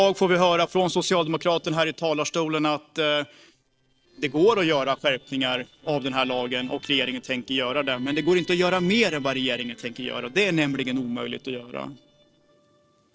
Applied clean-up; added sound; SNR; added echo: neural separator model SepFormer DNS4.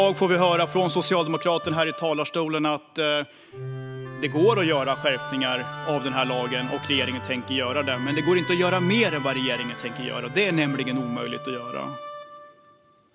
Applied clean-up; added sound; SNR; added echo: none; Musical instrument; 10 dB; none.